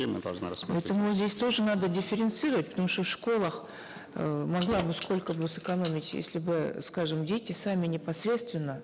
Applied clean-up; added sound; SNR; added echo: none; Keys jangling; 11 dB; none.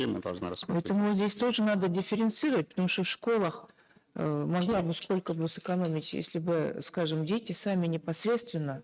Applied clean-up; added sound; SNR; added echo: neural mask model RNNoise.